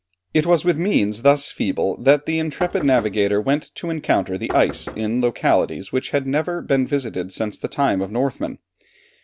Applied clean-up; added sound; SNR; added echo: none; Knock; 15 dB; none.